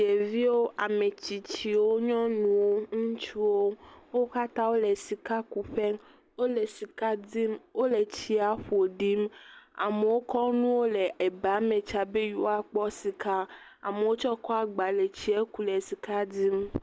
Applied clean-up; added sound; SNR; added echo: none; none; none; none.